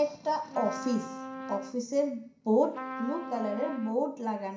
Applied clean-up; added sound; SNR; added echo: none; Trumpet; 10 dB; reverberation time 0.5 s.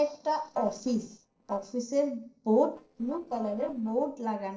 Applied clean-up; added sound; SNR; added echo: neural separator model SepFormer DNS4.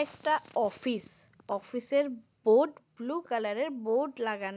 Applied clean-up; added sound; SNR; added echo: none; none; none; none.